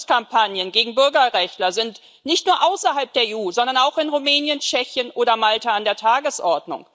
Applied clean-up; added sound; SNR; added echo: none; none; none; none.